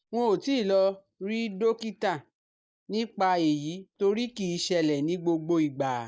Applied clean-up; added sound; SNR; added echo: neural mask model Resemble Enhance denoiser.